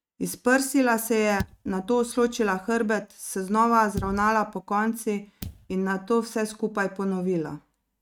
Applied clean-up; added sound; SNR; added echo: neural mask model RNNoise.